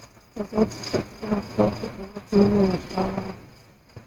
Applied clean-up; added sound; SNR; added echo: neural mask model RNNoise.